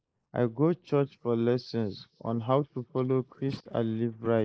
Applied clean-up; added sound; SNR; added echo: neural mask model Resemble Enhance denoiser.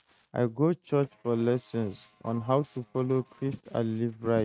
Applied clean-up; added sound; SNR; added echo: neural mask model RNNoise.